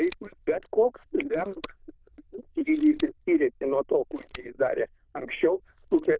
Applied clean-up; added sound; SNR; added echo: neural diffusion model UNIVERSE++.